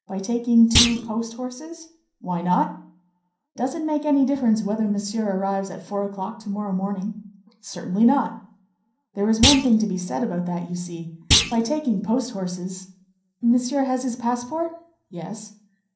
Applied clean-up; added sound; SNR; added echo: none; Thump, thud; 2 dB; reverberation time 0.6 s.